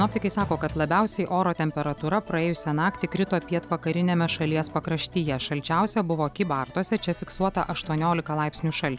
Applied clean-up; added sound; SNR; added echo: none; none; none; none.